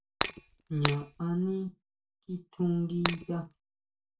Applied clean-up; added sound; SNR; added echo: none; Shatter; -1 dB; reverberation time 0.2 s.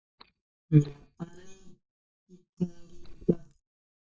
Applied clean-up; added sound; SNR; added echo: neural mask model DeepFilterNet 3.